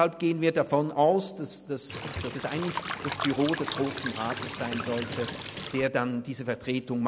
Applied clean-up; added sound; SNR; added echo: none; Cricket / Water; 7 dB; none.